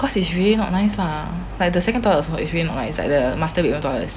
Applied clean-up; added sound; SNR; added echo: none; none; none; none.